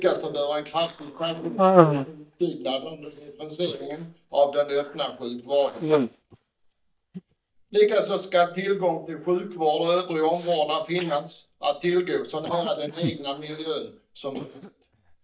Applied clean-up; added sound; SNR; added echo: neural mask model DeepFilterNet 3.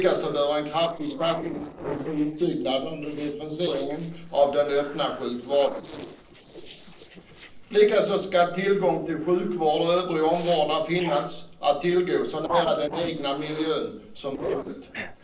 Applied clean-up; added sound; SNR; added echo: neural separator model SepFormer DNS4.